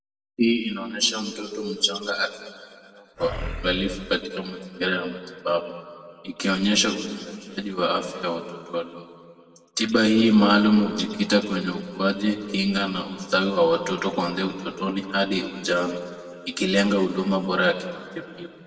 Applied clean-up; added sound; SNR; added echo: none; Animal; 9 dB; reverberation time 1.9 s.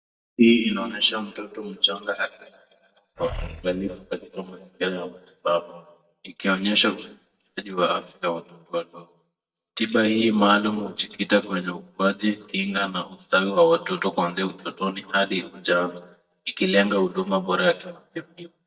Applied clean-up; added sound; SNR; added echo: neural mask model DeepFilterNet 3.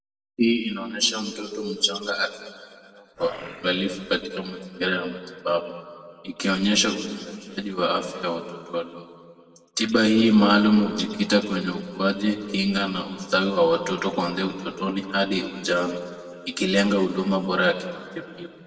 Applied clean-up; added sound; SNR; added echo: neural separator model SepFormer DNS4.